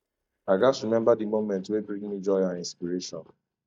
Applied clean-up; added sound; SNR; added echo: neural mask model DeepFilterNet 3.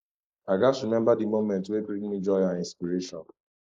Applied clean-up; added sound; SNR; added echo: neural mask model Resemble Enhance denoiser.